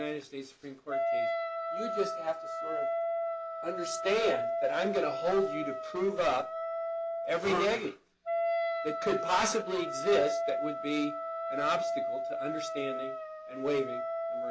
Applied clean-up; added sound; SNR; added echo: none; Wind instrument, woodwind instrument; 1 dB; none.